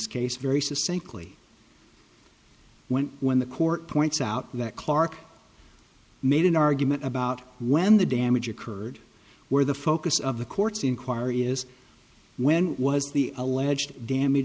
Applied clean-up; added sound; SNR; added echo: none; none; none; none.